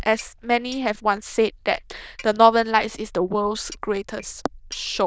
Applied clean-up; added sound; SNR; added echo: neural diffusion model UNIVERSE++.